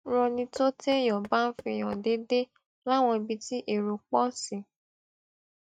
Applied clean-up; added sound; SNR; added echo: neural mask model RNNoise.